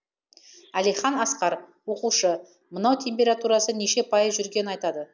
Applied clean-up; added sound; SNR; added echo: none; none; none; none.